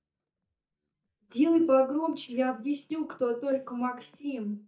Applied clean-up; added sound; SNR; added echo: neural mask model DeepFilterNet 3.